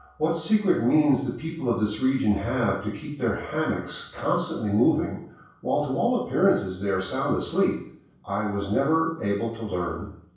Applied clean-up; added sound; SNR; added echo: none; none; none; reverberation time 0.7 s.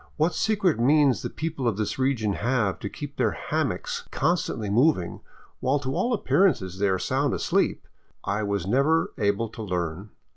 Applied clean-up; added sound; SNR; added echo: none; none; none; none.